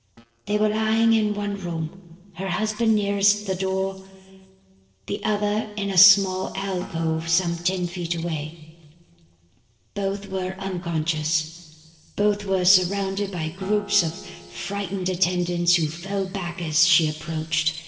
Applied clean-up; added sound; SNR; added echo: neural separator model SepFormer DNS4.